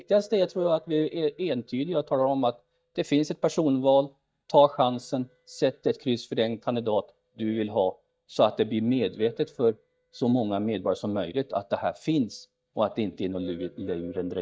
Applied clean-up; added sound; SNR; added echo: neural mask model DeepFilterNet 3.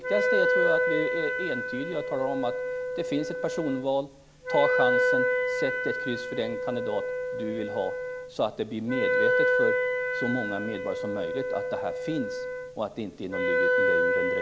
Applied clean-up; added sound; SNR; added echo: none; Wind instrument, woodwind instrument; -4 dB; none.